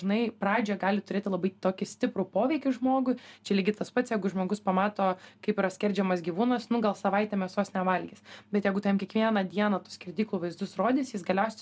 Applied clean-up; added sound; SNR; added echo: none; none; none; none.